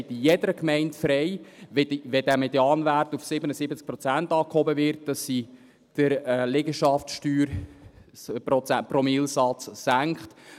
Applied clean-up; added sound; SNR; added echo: none; none; none; none.